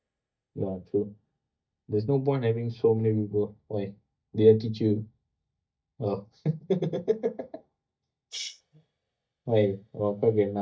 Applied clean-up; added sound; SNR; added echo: neural mask model DeepFilterNet 3.